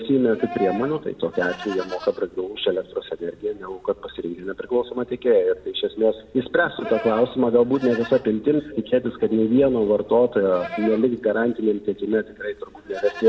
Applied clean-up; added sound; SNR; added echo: none; Livestock, farm animals, working animals; 17 dB; reverberation time 0.6 s.